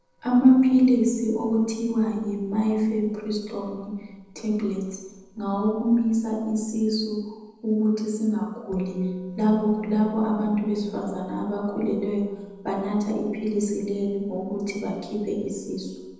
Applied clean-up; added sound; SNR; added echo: neural separator model SepFormer DNS4.